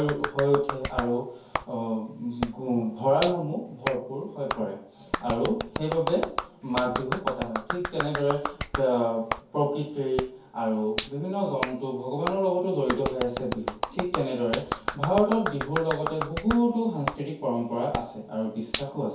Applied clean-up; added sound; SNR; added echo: none; Clapping; 7 dB; reverberation time 0.6 s.